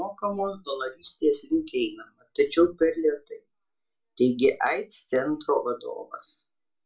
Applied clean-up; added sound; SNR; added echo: none; none; none; reverberation time 0.3 s.